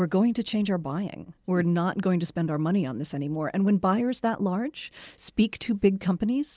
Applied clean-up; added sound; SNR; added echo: none; Whoosh, swoosh, swish; 15 dB; none.